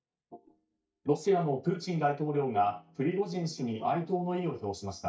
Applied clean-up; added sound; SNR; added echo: neural mask model DeepFilterNet 3.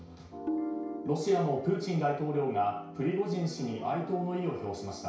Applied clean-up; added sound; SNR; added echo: none; Tabla; 9 dB; reverberation time 0.6 s.